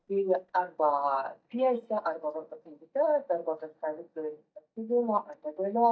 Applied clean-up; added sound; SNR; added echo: neural mask model DeepFilterNet 3.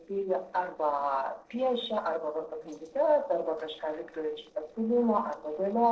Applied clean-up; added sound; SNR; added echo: neural separator model SepFormer DNS4.